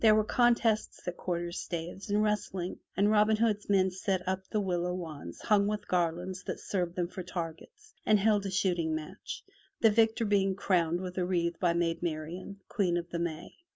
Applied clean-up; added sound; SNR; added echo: none; none; none; none.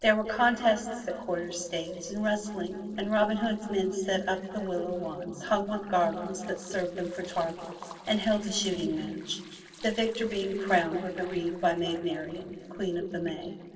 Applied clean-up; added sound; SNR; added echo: neural separator model SepFormer DNS4.